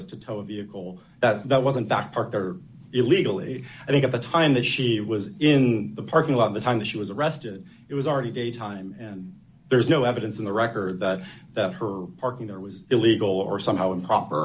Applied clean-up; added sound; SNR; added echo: none; none; none; none.